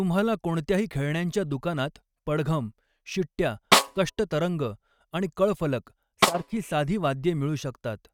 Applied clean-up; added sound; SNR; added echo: neural mask model RNNoise.